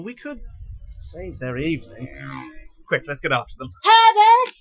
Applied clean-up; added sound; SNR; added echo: classical method Wiener filter.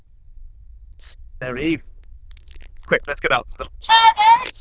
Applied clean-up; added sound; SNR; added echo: neural diffusion model UNIVERSE++.